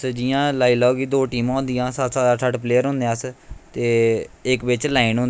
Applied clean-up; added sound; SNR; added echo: none; none; none; none.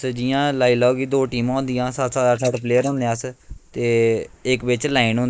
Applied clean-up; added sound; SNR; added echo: neural mask model Resemble Enhance denoiser.